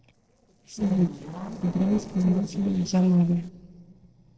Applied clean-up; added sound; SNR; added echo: neural separator model SepFormer DNS4.